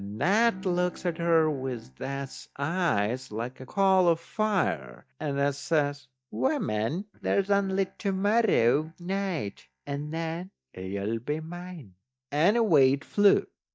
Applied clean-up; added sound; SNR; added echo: neural mask model DeepFilterNet 3.